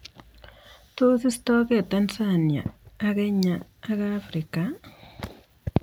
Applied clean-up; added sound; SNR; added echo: none; none; none; none.